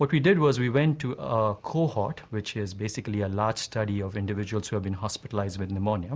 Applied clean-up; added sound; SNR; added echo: none; none; none; none.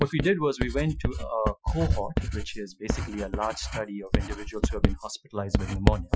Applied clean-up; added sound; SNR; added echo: classical method Wiener filter.